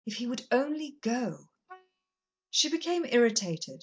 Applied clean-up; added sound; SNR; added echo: neural mask model DeepFilterNet 3.